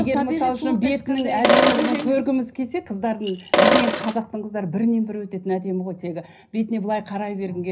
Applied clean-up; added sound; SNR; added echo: none; Sink (filling or washing); -3 dB; reverberation time 0.5 s.